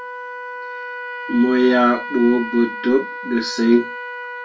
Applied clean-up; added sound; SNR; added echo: none; Trumpet; 10 dB; reverberation time 0.2 s.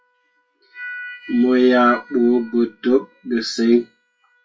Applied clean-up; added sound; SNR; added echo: classical method WPE with log-MMSE.